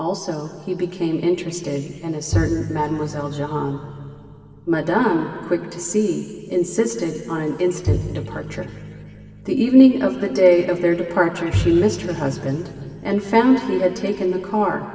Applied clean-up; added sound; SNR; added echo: none; Bowed string instrument; 9 dB; reverberation time 2.4 s.